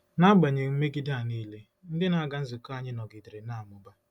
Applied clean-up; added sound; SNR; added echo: none; none; none; none.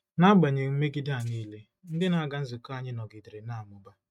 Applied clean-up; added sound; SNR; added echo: neural mask model RNNoise.